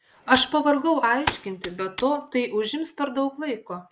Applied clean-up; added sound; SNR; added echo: none; Computer keyboard; 12 dB; none.